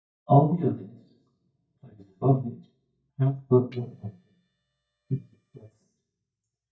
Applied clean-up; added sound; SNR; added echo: neural mask model DeepFilterNet 3.